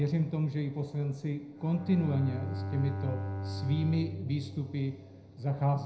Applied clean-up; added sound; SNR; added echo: none; Bowed string instrument; 8 dB; reverberation time 0.5 s.